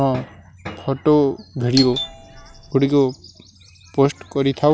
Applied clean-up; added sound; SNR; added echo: none; Doorbell; 8 dB; none.